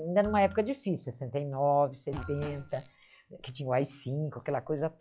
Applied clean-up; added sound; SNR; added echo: classical method log-MMSE.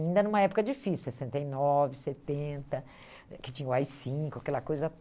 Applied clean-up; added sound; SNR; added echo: none; none; none; none.